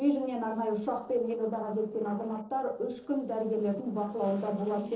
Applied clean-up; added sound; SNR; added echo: neural separator model SepFormer DNS4.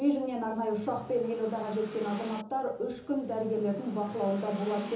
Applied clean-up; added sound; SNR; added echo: none; Accelerating, revving, vroom / Car; 16 dB; reverberation time 1.2 s.